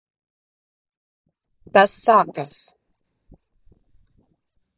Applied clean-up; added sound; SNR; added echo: neural mask model DeepFilterNet 3.